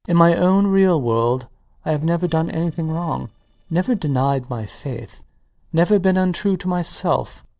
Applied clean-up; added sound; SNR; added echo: neural separator model SepFormer DNS4.